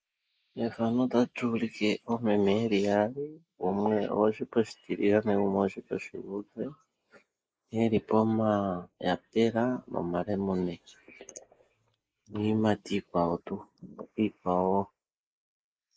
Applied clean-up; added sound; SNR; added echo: neural mask model Resemble Enhance denoiser.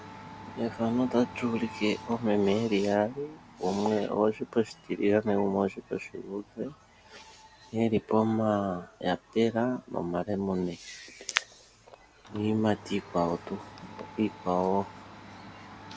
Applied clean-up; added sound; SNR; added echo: none; Domestic sounds, home sounds; 19 dB; none.